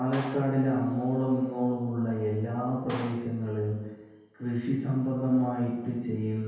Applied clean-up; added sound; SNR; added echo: none; Clapping; 19 dB; reverberation time 1.2 s.